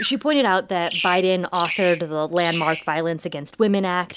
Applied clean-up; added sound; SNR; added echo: none; Bird vocalization, bird call, bird song; 12 dB; none.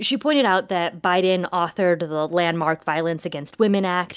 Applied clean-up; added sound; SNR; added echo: none; none; none; none.